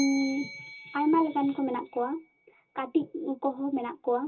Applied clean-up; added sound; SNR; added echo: none; Bell; 17 dB; reverberation time 0.2 s.